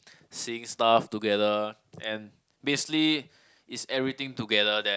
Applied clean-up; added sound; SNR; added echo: none; none; none; none.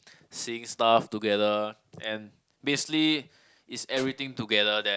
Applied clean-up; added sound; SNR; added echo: none; Tools; 15 dB; none.